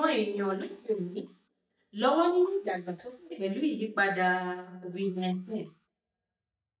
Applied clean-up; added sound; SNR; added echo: neural mask model DeepFilterNet 3.